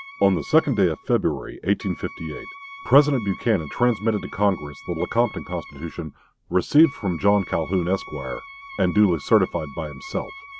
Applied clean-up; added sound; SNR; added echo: none; Wind instrument, woodwind instrument; 18 dB; none.